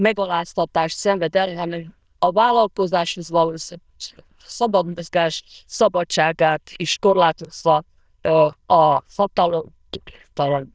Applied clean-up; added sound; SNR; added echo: neural diffusion model UNIVERSE++.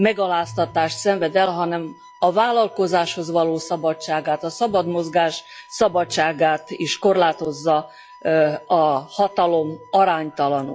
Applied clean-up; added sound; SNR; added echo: classical method log-MMSE.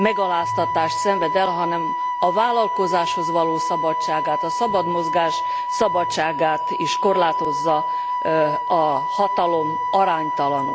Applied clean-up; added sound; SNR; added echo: none; Wind instrument, woodwind instrument; 1 dB; none.